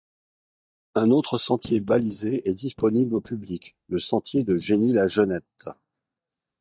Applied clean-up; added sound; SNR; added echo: neural mask model DeepFilterNet 3.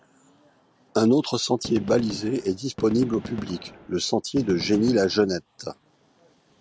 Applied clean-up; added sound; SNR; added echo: none; Gunshot, gunfire; 12 dB; none.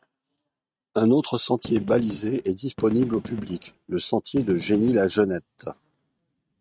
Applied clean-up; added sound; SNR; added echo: neural mask model RNNoise.